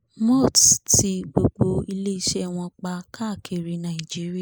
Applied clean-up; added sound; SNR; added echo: neural mask model Resemble Enhance denoiser.